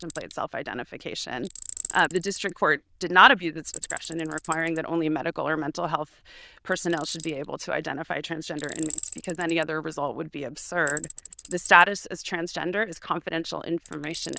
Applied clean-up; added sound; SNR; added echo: neural diffusion model UNIVERSE++.